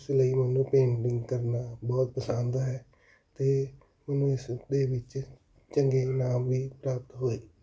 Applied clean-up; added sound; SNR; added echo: none; none; none; none.